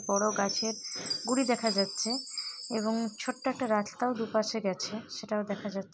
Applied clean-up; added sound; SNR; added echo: none; Chime; 8 dB; none.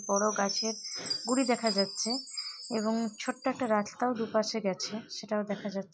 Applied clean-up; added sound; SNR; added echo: classical method log-MMSE.